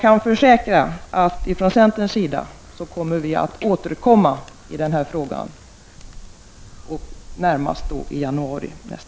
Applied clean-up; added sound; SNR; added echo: none; Animal; 16 dB; none.